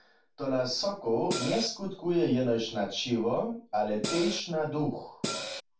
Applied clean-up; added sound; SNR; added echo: none; Cymbal; 3 dB; reverberation time 0.3 s.